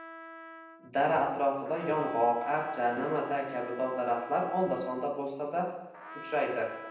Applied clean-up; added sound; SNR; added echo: none; Trumpet; 15 dB; reverberation time 0.9 s.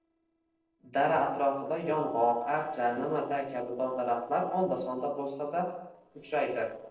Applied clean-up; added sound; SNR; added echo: neural separator model SepFormer DNS4.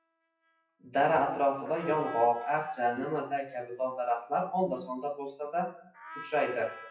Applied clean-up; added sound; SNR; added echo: classical method WPE with log-MMSE.